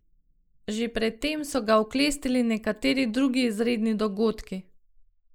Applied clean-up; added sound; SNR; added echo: neural mask model Resemble Enhance denoiser.